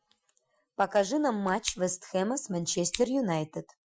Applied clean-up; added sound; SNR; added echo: classical method Wiener filter.